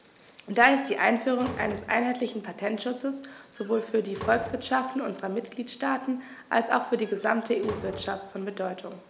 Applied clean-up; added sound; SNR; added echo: none; Slam; 16 dB; none.